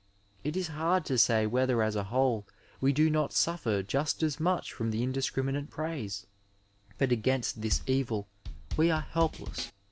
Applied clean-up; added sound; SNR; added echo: none; Bass drum / Snare drum / Drum kit; 7 dB; none.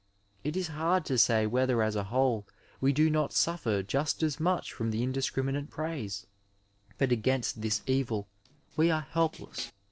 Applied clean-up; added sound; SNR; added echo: neural separator model SepFormer DNS4.